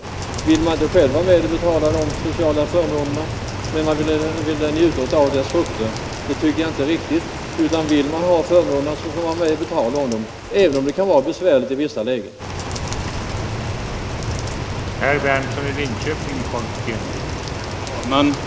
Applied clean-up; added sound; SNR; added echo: none; Rain; 6 dB; none.